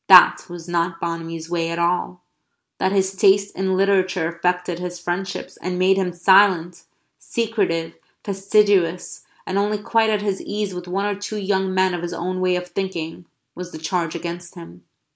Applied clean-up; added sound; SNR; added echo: none; none; none; none.